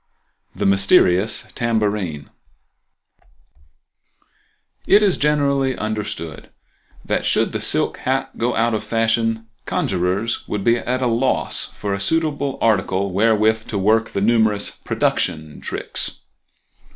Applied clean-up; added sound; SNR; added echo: none; none; none; none.